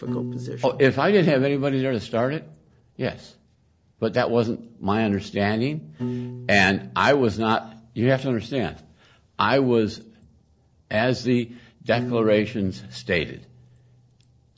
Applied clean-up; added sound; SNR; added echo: neural separator model SepFormer DNS4.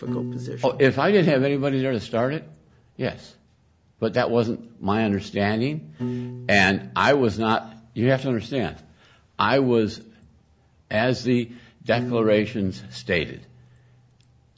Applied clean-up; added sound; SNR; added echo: none; Piano; 15 dB; none.